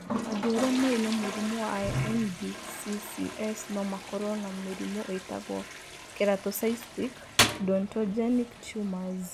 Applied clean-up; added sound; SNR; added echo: none; Toilet flush; 5 dB; none.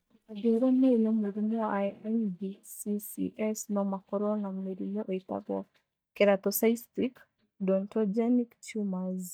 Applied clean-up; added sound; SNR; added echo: neural mask model DeepFilterNet 3.